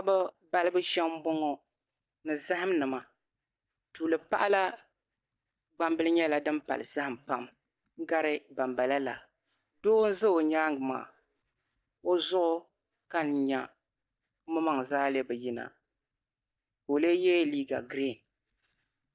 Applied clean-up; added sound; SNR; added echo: neural mask model DeepFilterNet 3.